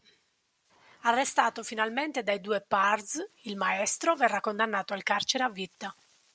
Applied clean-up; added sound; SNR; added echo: none; none; none; none.